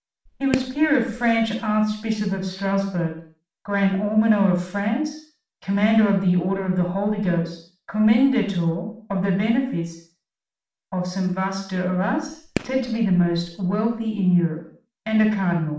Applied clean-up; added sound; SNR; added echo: none; Fireworks; 14 dB; reverberation time 0.5 s.